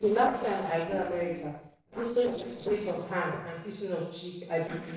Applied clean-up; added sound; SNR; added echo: neural separator model SepFormer DNS4.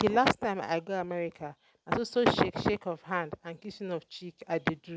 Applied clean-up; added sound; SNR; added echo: none; none; none; none.